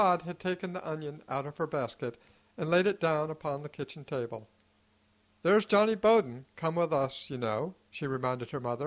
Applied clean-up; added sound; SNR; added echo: none; none; none; none.